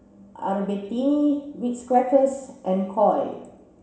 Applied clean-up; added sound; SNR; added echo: none; none; none; reverberation time 0.8 s.